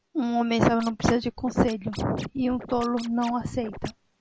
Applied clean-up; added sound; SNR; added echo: none; Scratching (performance technique); 16 dB; none.